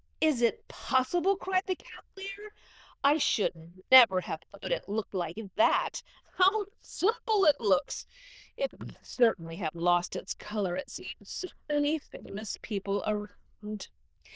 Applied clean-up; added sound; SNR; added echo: neural diffusion model UNIVERSE++.